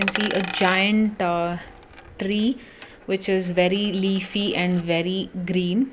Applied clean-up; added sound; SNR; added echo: none; Coin (dropping); 12 dB; none.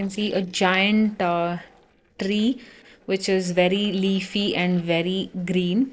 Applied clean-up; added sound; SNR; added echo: neural separator model SepFormer DNS4.